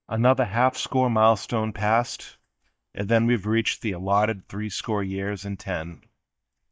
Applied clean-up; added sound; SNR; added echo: neural mask model DeepFilterNet 3.